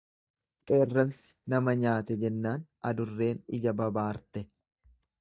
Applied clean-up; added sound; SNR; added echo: neural mask model DeepFilterNet 3.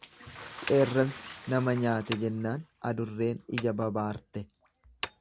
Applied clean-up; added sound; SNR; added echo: none; Hammer + Bathtub (filling or washing) / Splash, splatter; 14 dB; none.